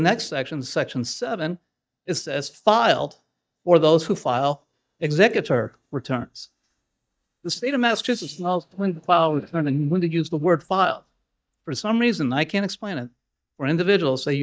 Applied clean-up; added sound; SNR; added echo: neural mask model DeepFilterNet 3.